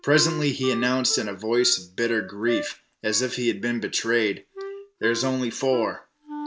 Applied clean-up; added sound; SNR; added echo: none; Wind instrument, woodwind instrument; 13 dB; none.